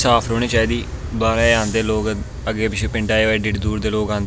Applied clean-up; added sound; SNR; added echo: none; none; none; none.